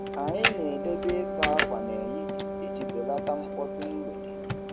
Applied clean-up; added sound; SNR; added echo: none; Wind instrument, woodwind instrument + Computer keyboard; -2 dB; none.